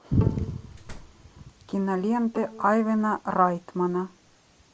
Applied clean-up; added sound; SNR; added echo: none; Slam + Bowed string instrument; 18 dB; none.